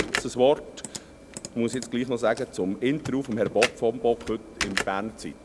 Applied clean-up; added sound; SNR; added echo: none; Computer keyboard; 8 dB; none.